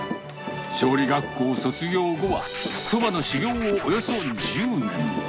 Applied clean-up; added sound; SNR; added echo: none; Scratching (performance technique); 12 dB; none.